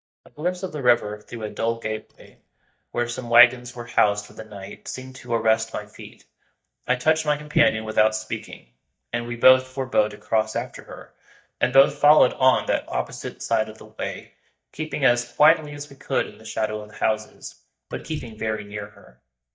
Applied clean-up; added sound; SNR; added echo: neural mask model DeepFilterNet 3.